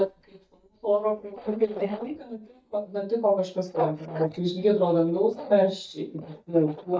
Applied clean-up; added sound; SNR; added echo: neural mask model DeepFilterNet 3.